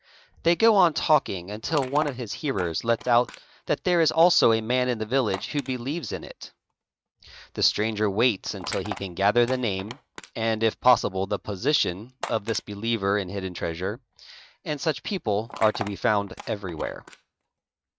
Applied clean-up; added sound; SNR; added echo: neural mask model RNNoise.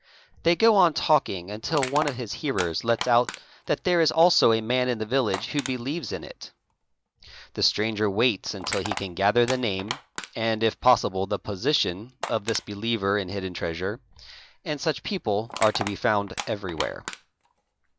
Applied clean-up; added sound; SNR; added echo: none; Crushing; 14 dB; none.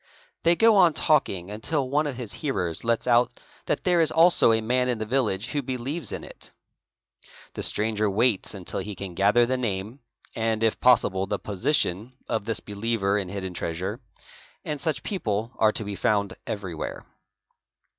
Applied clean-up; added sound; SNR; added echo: none; none; none; none.